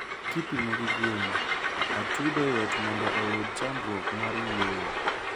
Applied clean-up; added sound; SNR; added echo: none; Train; -3 dB; none.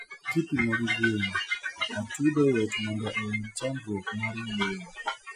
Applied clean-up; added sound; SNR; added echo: classical method Wiener filter.